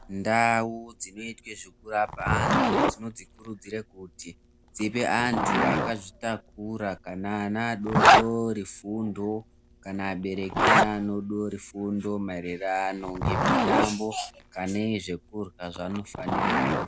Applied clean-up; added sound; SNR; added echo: none; Zipper (clothing); -2 dB; none.